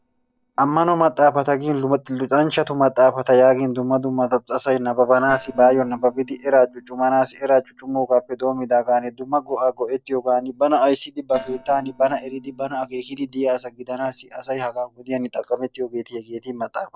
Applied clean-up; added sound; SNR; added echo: neural separator model SepFormer DNS4.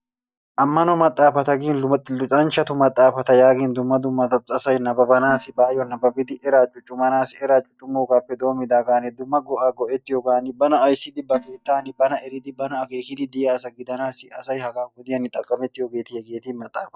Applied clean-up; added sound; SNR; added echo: neural mask model DeepFilterNet 3.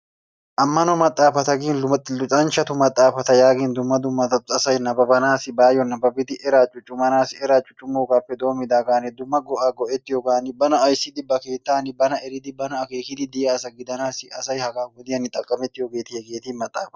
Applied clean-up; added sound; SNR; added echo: none; none; none; none.